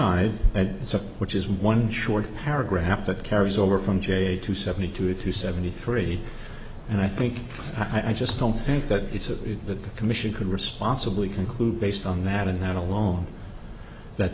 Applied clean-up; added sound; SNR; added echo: none; none; none; none.